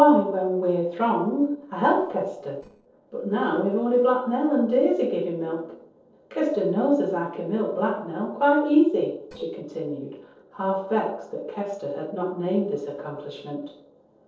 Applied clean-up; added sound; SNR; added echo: neural separator model SepFormer DNS4.